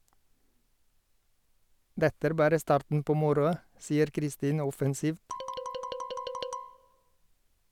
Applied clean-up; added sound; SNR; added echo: none; Marimba, xylophone; 7 dB; none.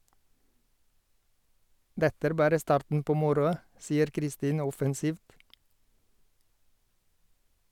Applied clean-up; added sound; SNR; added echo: none; none; none; none.